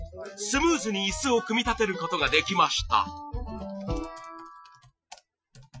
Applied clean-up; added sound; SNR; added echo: classical method Wiener filter.